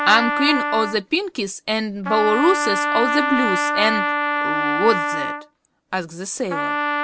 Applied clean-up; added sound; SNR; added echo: none; Trumpet; 1 dB; none.